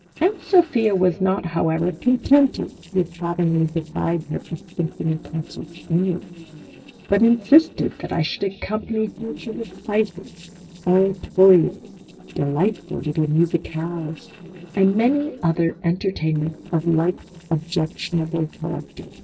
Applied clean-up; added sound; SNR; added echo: neural separator model SepFormer DNS4.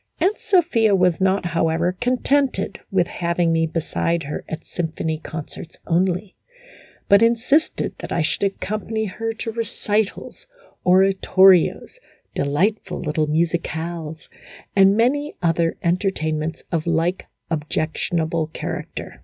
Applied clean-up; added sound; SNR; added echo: none; none; none; none.